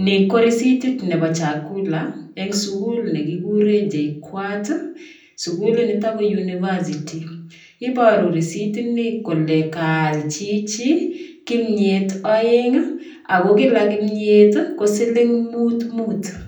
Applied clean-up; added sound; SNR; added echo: none; none; none; reverberation time 0.6 s.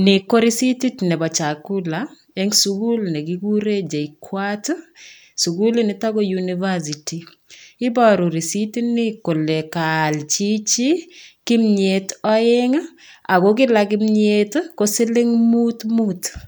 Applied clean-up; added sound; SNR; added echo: none; none; none; none.